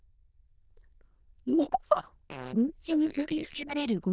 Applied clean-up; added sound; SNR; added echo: neural diffusion model UNIVERSE++.